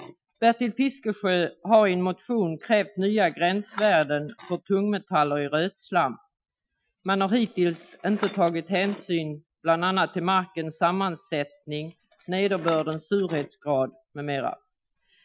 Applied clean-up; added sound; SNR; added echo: classical method Wiener filter.